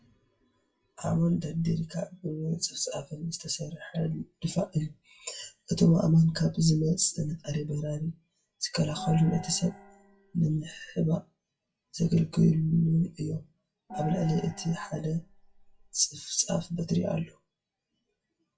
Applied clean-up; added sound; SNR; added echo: classical method WPE with log-MMSE.